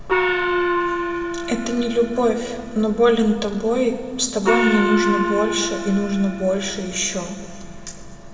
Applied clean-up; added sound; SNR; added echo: none; Gong; 3 dB; reverberation time 2.5 s.